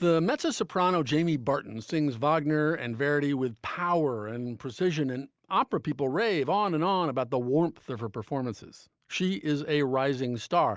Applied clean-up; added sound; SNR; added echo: none; none; none; none.